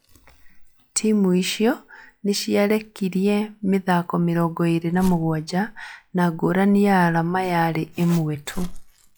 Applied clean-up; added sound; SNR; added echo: classical method log-MMSE.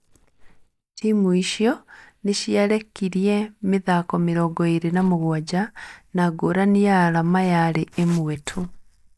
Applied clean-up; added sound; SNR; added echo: neural mask model DeepFilterNet 3.